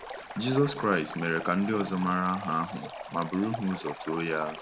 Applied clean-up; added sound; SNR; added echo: none; Stream; 11 dB; none.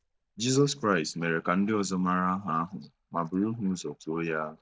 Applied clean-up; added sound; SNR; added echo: neural mask model DeepFilterNet 3.